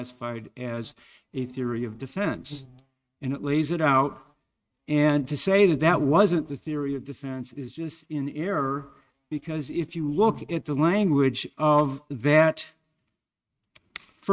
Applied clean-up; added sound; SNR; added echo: neural mask model RNNoise.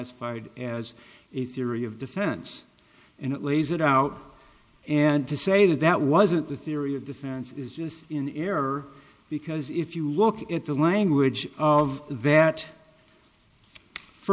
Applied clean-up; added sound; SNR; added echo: none; none; none; none.